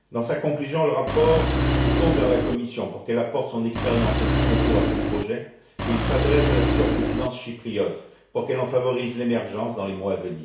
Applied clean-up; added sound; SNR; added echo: none; Engine; -4 dB; reverberation time 0.6 s.